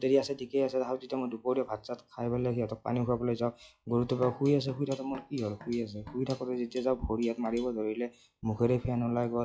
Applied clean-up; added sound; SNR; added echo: classical method log-MMSE.